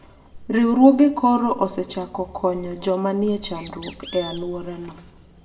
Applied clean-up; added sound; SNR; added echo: none; Bird; 19 dB; reverberation time 0.6 s.